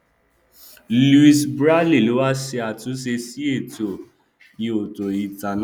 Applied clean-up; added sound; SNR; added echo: none; none; none; none.